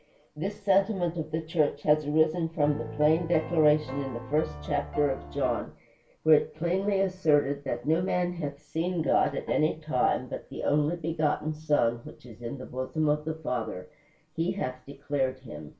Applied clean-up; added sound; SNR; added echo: none; Piano; 10 dB; reverberation time 0.2 s.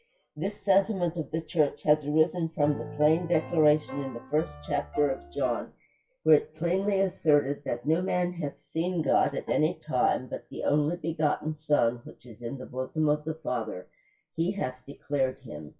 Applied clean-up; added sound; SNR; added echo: classical method WPE with log-MMSE.